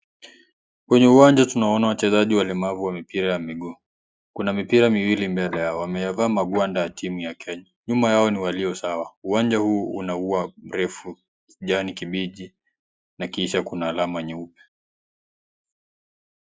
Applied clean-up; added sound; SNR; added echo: neural mask model Resemble Enhance denoiser.